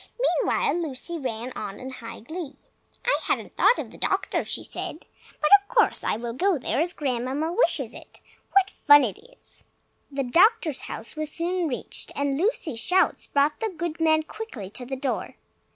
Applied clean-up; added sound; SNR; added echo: none; none; none; none.